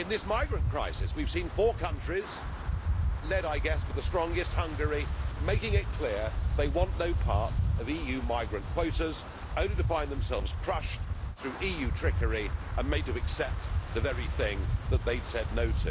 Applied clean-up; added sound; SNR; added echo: none; Wind; -3 dB; none.